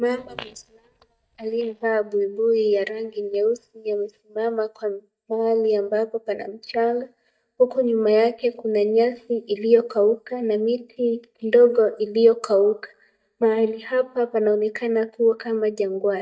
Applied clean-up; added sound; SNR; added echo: neural mask model DeepFilterNet 3.